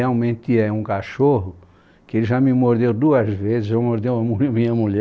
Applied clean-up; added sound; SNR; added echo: none; none; none; none.